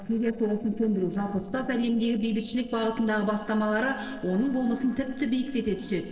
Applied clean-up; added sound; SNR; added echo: neural separator model SepFormer DNS4.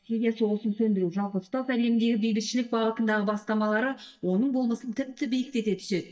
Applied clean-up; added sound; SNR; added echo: neural mask model DeepFilterNet 3.